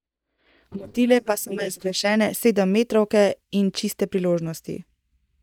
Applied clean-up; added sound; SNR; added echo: neural mask model DeepFilterNet 3.